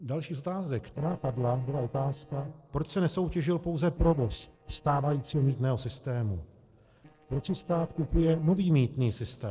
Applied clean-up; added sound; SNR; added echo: neural separator model SepFormer DNS4.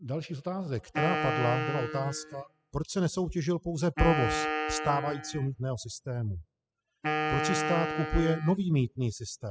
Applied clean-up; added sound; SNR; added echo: classical method spectral subtraction.